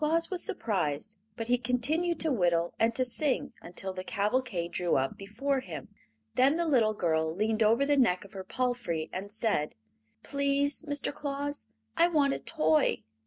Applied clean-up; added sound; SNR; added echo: none; none; none; none.